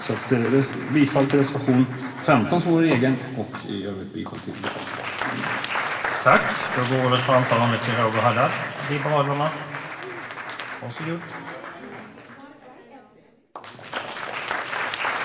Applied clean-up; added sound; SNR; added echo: none; Applause; 7 dB; reverberation time 2.4 s.